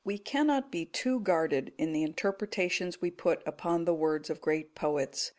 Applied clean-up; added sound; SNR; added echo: none; none; none; none.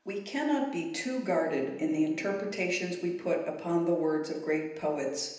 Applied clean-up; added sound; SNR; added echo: none; Electric guitar / Strum; 20 dB; reverberation time 0.9 s.